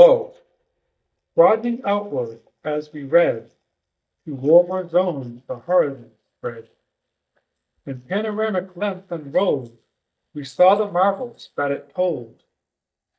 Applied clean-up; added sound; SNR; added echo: neural mask model DeepFilterNet 3.